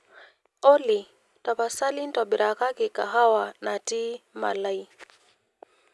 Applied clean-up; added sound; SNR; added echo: none; none; none; none.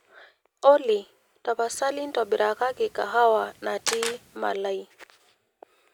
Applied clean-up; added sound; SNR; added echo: none; Camera; 12 dB; none.